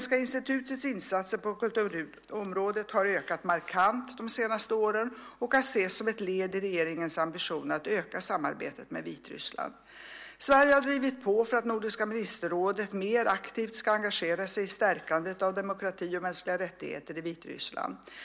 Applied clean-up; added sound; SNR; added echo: none; none; none; none.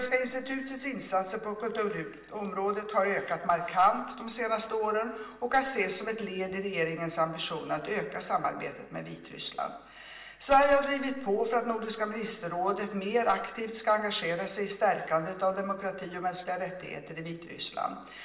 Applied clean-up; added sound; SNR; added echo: none; none; none; reverberation time 1.0 s.